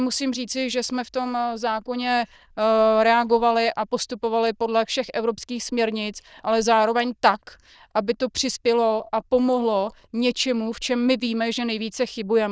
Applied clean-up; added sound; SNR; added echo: neural diffusion model UNIVERSE++.